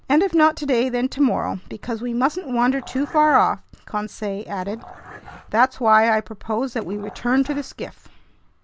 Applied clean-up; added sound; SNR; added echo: none; Dog; 20 dB; none.